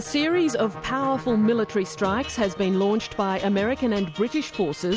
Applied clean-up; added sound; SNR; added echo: none; none; none; none.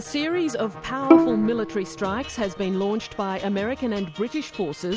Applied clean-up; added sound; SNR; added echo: none; Bowed string instrument; -3 dB; none.